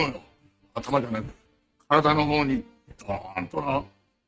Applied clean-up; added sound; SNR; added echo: neural mask model RNNoise.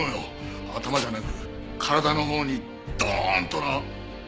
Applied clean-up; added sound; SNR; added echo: none; Tools; 8 dB; none.